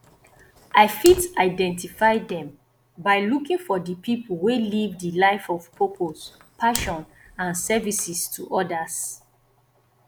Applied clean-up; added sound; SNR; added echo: none; Fire; 15 dB; none.